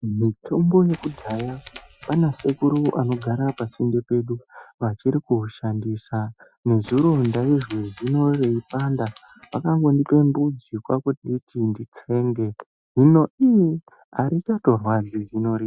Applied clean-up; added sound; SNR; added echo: classical method Wiener filter.